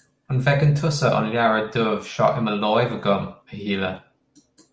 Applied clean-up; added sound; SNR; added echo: none; none; none; none.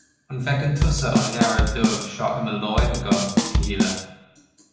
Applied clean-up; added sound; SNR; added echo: none; Bass drum / Snare drum / Drum kit; -3 dB; reverberation time 0.9 s.